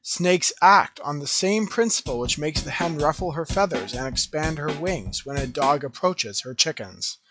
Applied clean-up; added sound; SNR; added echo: classical method log-MMSE.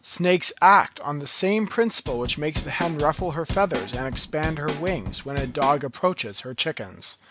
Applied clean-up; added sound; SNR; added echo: none; Drum / Drum kit; 9 dB; none.